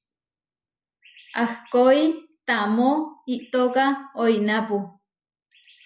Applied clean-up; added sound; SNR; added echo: none; none; none; none.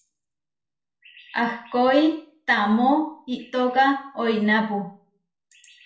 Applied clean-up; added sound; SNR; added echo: none; none; none; reverberation time 0.4 s.